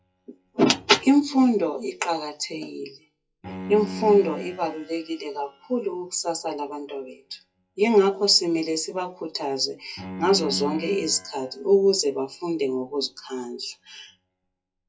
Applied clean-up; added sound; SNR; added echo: classical method WPE with log-MMSE.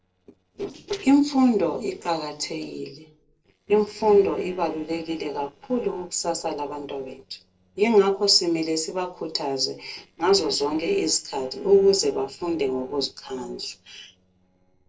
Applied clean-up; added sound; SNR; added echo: neural separator model SepFormer DNS4.